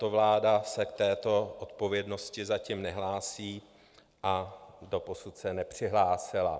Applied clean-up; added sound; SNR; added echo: none; none; none; none.